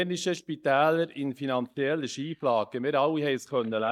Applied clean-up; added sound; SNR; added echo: neural mask model DeepFilterNet 3.